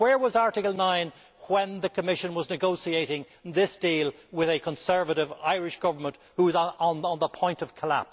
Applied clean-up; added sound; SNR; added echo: none; none; none; none.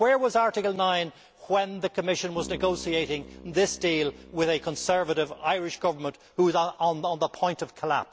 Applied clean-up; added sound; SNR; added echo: none; Keyboard (musical); 19 dB; none.